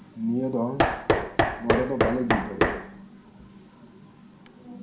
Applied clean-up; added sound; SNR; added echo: none; Knock; -3 dB; reverberation time 0.3 s.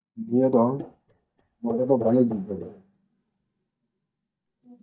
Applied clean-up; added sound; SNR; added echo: neural mask model DeepFilterNet 3.